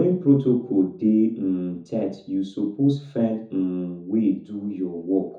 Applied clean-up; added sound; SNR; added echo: none; none; none; reverberation time 0.6 s.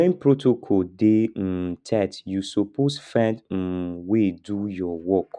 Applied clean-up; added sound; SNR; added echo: none; none; none; none.